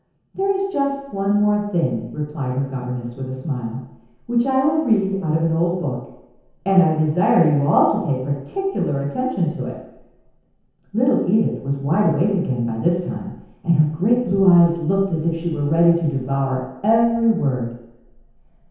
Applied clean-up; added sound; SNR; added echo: none; none; none; reverberation time 0.9 s.